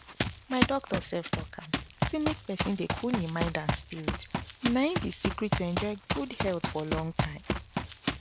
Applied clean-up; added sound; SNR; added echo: none; Run; 0 dB; none.